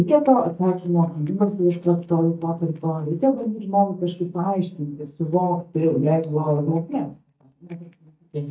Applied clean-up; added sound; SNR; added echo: neural mask model DeepFilterNet 3.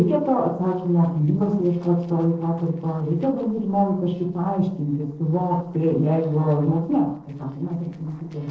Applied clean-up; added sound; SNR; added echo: neural separator model SepFormer DNS4.